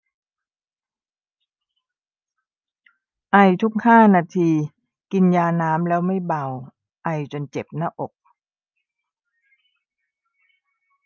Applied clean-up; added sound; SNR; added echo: none; none; none; none.